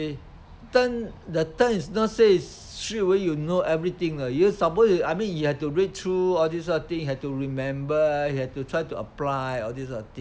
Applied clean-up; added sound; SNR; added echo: none; none; none; none.